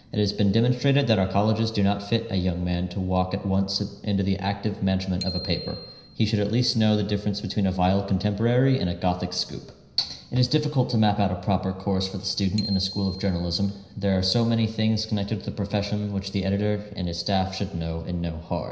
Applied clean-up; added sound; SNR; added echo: none; Bicycle bell; 17 dB; reverberation time 0.9 s.